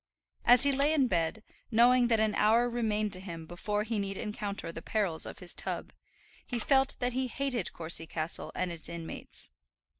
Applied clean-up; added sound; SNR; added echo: neural separator model SepFormer DNS4.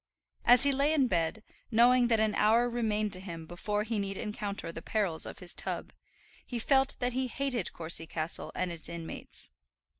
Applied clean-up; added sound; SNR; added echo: none; none; none; none.